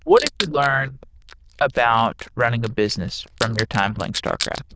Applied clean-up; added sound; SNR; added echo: neural diffusion model UNIVERSE++.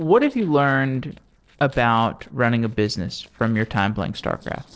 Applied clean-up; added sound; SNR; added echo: neural separator model SepFormer DNS4.